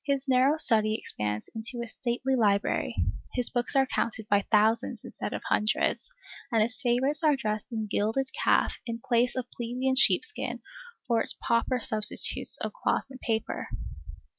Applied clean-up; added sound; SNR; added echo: none; none; none; none.